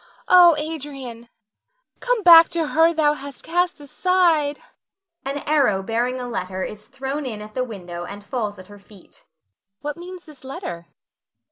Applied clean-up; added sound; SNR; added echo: none; none; none; none.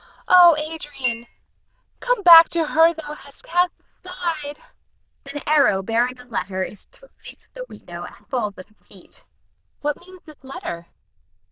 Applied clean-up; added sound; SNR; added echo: neural diffusion model UNIVERSE++.